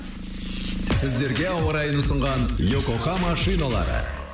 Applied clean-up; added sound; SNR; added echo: none; none; none; none.